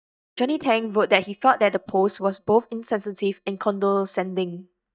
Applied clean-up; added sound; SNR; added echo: neural mask model DeepFilterNet 3.